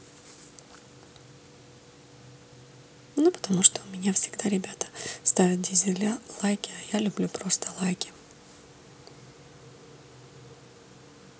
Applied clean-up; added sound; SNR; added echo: none; none; none; none.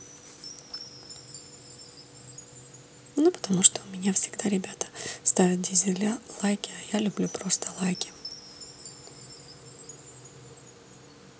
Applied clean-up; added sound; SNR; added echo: none; Chime; 20 dB; none.